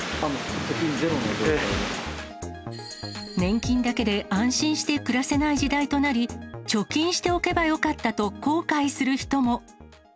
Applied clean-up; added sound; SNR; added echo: none; none; none; none.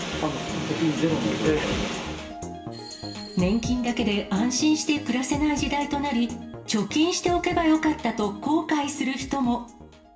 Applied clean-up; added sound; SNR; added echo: none; none; none; reverberation time 0.7 s.